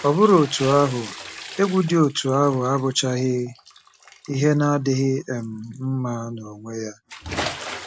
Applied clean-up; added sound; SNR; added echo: none; Bathtub (filling or washing) / Splash, splatter; 15 dB; none.